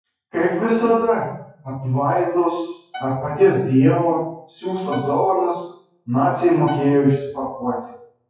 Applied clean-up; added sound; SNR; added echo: classical method WPE with log-MMSE.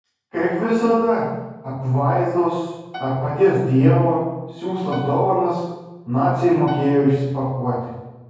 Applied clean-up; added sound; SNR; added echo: none; Piano; 18 dB; reverberation time 1.3 s.